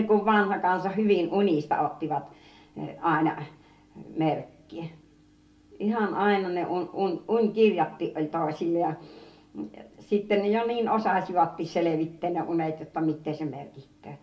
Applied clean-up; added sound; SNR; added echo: none; none; none; reverberation time 0.4 s.